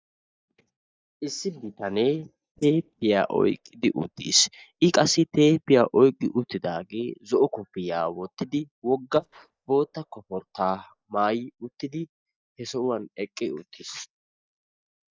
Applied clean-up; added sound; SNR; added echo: neural mask model DeepFilterNet 3.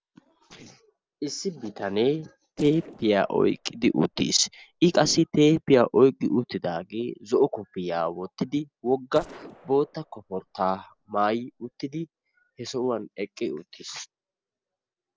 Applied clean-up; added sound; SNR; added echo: neural separator model SepFormer DNS4.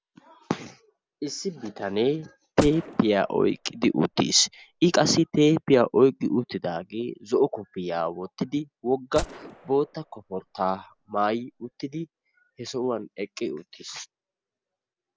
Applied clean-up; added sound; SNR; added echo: none; Gunshot, gunfire; 16 dB; none.